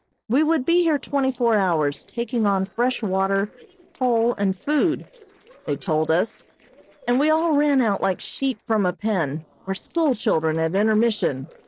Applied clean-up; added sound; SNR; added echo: neural separator model SepFormer DNS4.